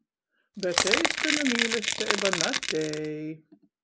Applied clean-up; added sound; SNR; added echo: none; Crackle / Crushing; -3 dB; none.